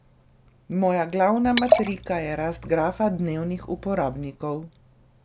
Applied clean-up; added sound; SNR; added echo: none; Liquid; 3 dB; none.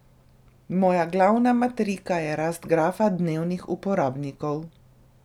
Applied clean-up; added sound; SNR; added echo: none; none; none; none.